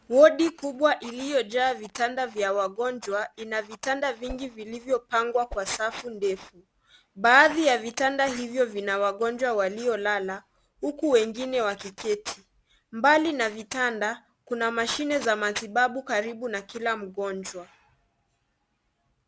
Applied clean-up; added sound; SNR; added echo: none; Whoosh, swoosh, swish; 15 dB; none.